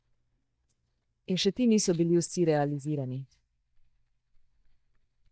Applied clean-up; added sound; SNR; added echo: neural mask model DeepFilterNet 3.